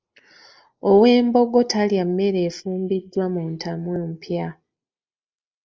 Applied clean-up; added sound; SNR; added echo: neural mask model Resemble Enhance denoiser.